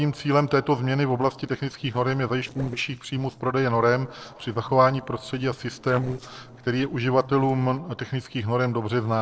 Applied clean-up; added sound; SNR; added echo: neural separator model SepFormer DNS4.